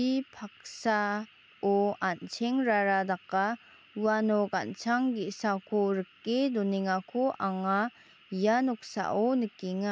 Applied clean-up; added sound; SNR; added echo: none; none; none; none.